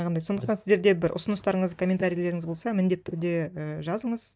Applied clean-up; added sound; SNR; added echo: neural mask model DeepFilterNet 3.